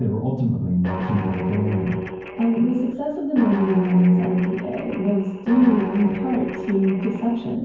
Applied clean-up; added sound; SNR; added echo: none; Guitar; 9 dB; reverberation time 0.9 s.